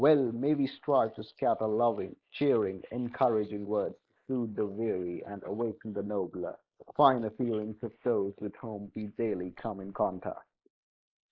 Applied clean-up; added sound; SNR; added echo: neural mask model Resemble Enhance denoiser.